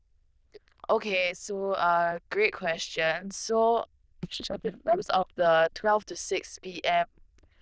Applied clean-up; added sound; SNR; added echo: neural diffusion model UNIVERSE++.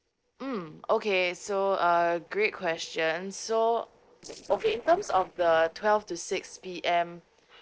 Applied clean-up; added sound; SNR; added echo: neural separator model SepFormer DNS4.